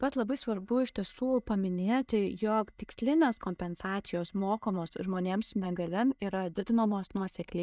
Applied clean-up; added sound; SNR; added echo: neural mask model DeepFilterNet 3.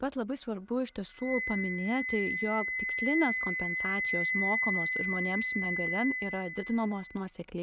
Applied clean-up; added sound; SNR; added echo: none; Wind instrument, woodwind instrument; 1 dB; none.